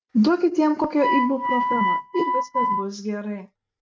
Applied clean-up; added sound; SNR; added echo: neural mask model RNNoise.